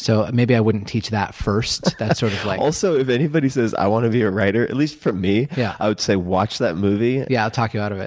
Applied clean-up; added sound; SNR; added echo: none; none; none; none.